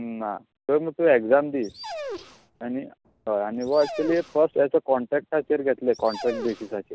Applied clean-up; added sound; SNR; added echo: none; Dog; 14 dB; none.